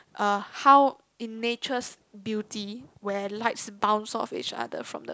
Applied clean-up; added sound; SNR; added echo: none; none; none; none.